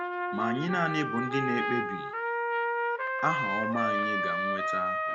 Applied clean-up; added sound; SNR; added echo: none; Trumpet; -3 dB; none.